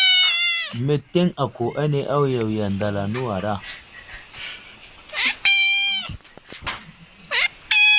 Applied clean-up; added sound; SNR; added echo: none; Meow; -3 dB; none.